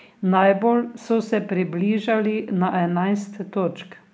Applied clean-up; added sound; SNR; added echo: none; none; none; none.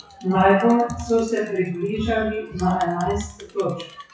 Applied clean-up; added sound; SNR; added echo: classical method WPE with log-MMSE.